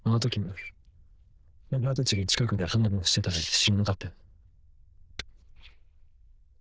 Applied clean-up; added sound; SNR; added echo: neural diffusion model UNIVERSE++.